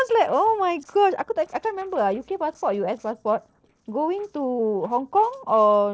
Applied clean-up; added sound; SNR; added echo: neural separator model SepFormer DNS4.